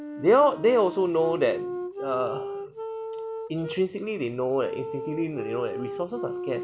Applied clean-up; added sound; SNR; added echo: none; Wind instrument, woodwind instrument; 9 dB; none.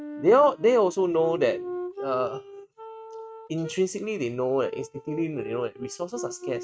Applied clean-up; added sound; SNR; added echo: neural mask model RNNoise.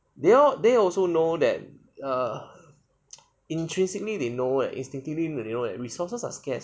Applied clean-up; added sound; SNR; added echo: none; none; none; none.